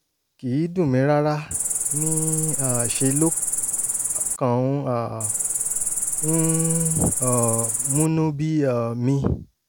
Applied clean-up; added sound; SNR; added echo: none; Cricket; 1 dB; none.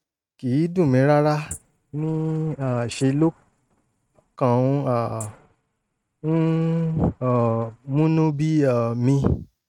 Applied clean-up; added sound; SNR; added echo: neural mask model RNNoise.